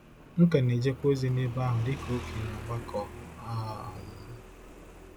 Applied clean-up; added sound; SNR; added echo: none; Motorcycle; 13 dB; none.